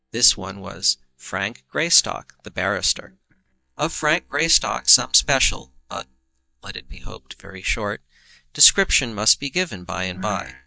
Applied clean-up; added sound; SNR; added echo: neural mask model DeepFilterNet 3.